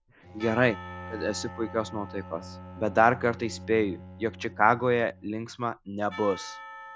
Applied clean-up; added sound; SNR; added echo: none; Bowed string instrument + Percussion; 15 dB; none.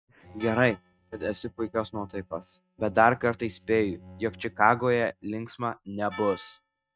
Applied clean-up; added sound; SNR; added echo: neural mask model RNNoise.